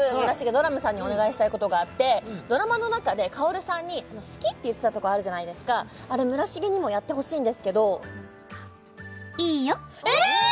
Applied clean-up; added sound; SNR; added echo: none; none; none; none.